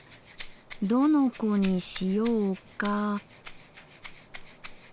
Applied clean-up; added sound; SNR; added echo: none; Rattle (instrument); 13 dB; none.